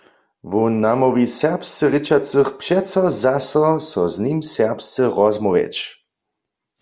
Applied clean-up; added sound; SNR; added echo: none; none; none; none.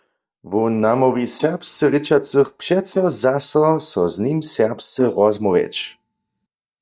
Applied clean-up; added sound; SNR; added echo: neural mask model DeepFilterNet 3.